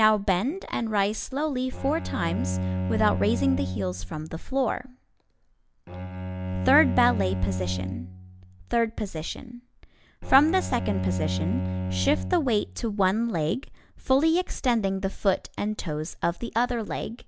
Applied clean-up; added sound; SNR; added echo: none; Bowed string instrument; 5 dB; none.